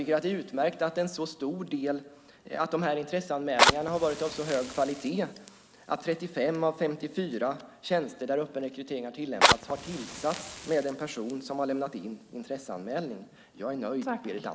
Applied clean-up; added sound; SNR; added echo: none; Fire; 3 dB; none.